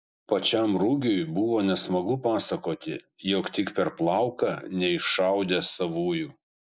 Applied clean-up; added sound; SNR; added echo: none; none; none; none.